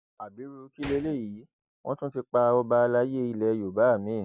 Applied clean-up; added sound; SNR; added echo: none; Gunshot, gunfire; 19 dB; none.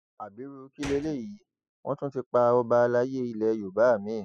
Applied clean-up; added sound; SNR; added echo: classical method spectral subtraction.